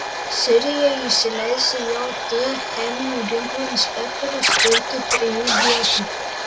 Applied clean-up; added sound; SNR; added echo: none; Scratching (performance technique) + Domestic sounds, home sounds; 1 dB; none.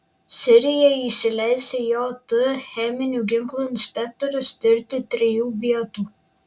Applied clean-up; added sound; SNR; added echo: none; none; none; none.